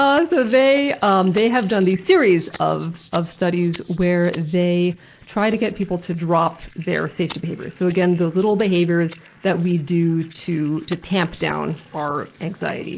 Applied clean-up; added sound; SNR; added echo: neural mask model Resemble Enhance denoiser.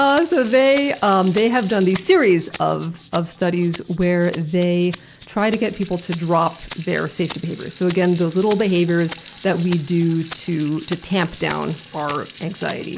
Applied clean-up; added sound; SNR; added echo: none; Sink (filling or washing) / Water tap, faucet + Rattle (instrument); 19 dB; none.